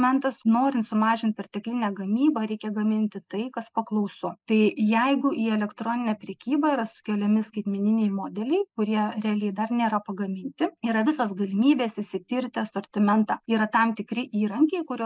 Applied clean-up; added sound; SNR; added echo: neural mask model Resemble Enhance denoiser.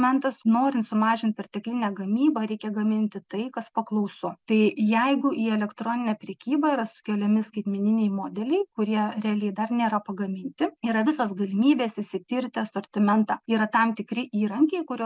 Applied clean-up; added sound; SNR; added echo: none; none; none; none.